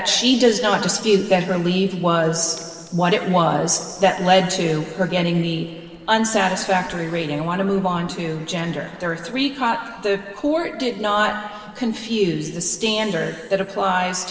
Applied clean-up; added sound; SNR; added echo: neural separator model SepFormer DNS4.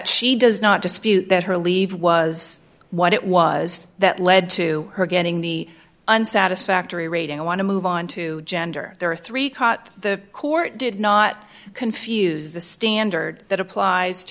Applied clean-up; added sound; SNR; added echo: none; none; none; none.